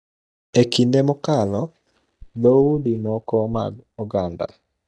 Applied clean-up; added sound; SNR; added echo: neural mask model DeepFilterNet 3.